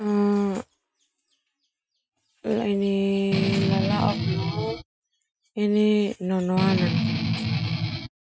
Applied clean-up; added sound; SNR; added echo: classical method Wiener filter.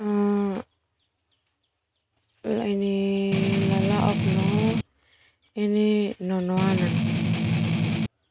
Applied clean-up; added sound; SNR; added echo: none; Strum; -3 dB; none.